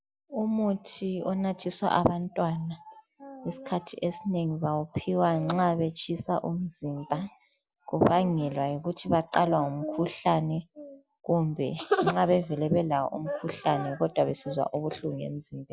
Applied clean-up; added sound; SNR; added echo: none; none; none; none.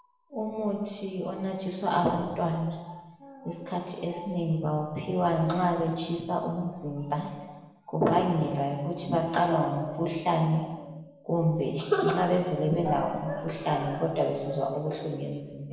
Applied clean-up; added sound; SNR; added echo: none; Gong; 9 dB; reverberation time 1.2 s.